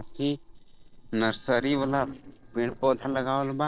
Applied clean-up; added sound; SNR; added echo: neural separator model SepFormer DNS4.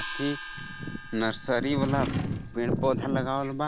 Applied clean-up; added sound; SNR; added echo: none; Gong + Drawer open or close; 9 dB; none.